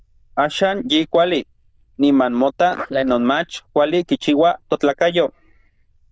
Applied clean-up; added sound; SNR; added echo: neural diffusion model UNIVERSE++.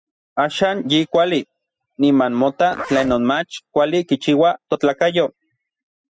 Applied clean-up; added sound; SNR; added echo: classical method spectral subtraction.